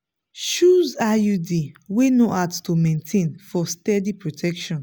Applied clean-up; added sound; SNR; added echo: none; none; none; none.